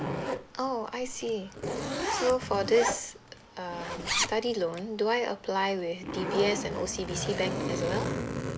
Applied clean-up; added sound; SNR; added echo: none; Zipper (clothing); 4 dB; none.